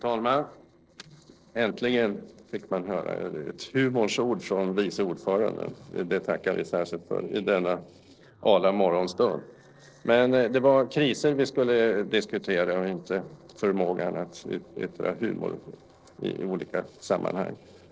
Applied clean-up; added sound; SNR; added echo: neural separator model SepFormer DNS4.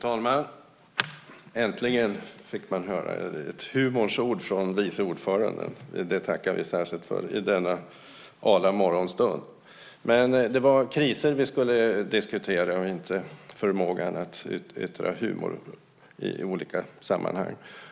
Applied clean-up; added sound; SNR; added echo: none; none; none; none.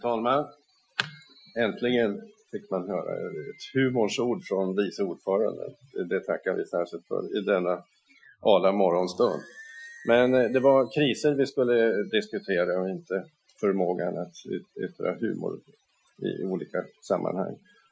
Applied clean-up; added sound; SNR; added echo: classical method Wiener filter.